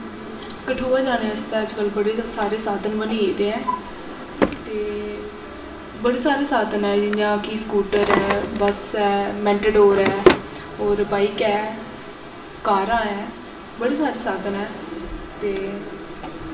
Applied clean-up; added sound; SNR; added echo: none; Drawer open or close; 7 dB; reverberation time 0.6 s.